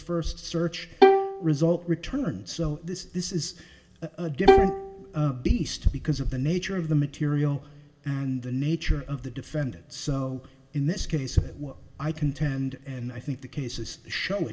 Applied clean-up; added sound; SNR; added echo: none; Bowed string instrument; -5 dB; reverberation time 0.7 s.